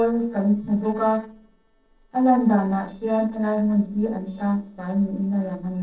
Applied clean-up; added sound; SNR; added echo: neural separator model SepFormer DNS4.